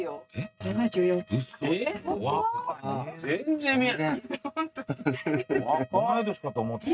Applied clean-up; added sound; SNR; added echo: neural mask model RNNoise.